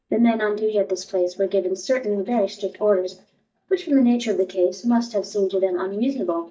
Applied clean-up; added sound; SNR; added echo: neural mask model DeepFilterNet 3.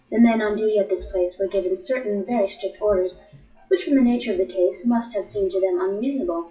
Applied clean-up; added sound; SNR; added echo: classical method WPE with log-MMSE.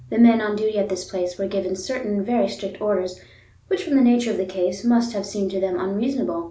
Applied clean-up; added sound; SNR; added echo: none; none; none; none.